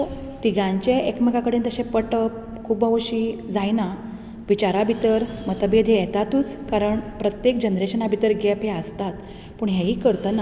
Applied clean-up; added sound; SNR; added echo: none; Wind; 18 dB; none.